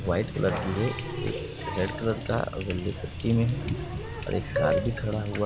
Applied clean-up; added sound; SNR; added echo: none; Water tap, faucet; 4 dB; none.